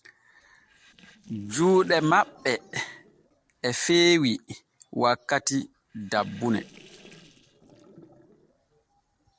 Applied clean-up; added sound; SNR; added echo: neural separator model SepFormer DNS4.